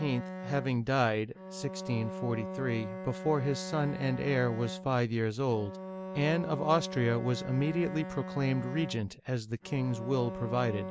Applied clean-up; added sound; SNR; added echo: none; Bowed string instrument; 9 dB; none.